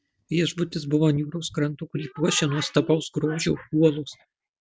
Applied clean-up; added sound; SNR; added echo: none; none; none; none.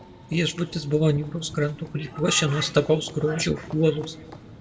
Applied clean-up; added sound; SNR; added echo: none; Run / Train; 19 dB; reverberation time 0.8 s.